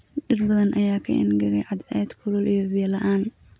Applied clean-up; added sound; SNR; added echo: none; none; none; none.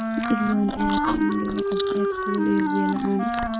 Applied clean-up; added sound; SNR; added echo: neural mask model RNNoise.